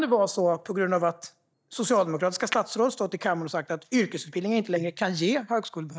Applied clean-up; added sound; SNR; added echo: neural mask model DeepFilterNet 3.